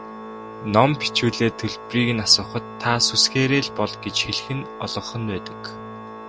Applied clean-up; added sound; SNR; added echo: none; Organ; 13 dB; none.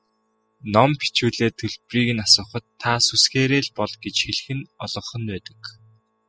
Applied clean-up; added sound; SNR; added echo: classical method spectral subtraction.